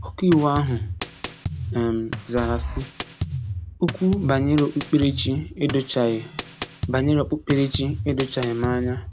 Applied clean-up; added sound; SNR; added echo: none; Drum kit; 7 dB; none.